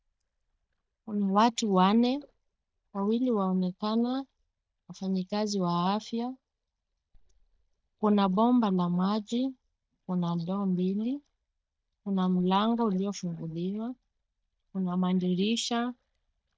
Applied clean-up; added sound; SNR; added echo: neural mask model DeepFilterNet 3.